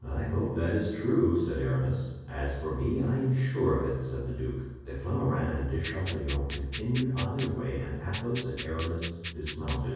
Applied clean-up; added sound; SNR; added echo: none; Rattle (instrument); 4 dB; reverberation time 1.3 s.